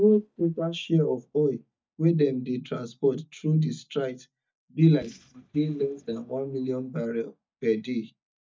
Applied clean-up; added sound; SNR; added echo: neural mask model DeepFilterNet 3.